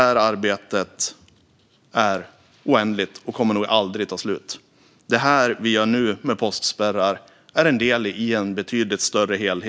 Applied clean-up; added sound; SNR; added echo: none; none; none; none.